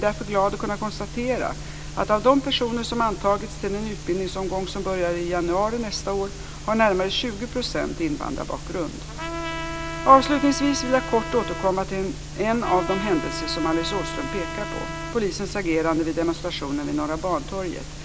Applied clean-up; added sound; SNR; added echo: none; Trumpet; 9 dB; none.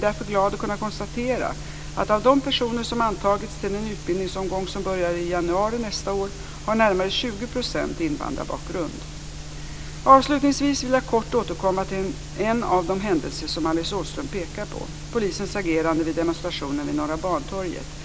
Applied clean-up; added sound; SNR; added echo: none; none; none; none.